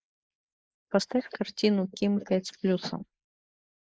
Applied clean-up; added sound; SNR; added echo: neural mask model Resemble Enhance denoiser.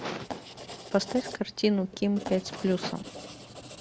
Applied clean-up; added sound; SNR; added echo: none; Fireworks + Writing; 12 dB; none.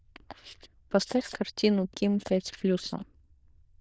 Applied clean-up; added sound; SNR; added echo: neural diffusion model UNIVERSE++.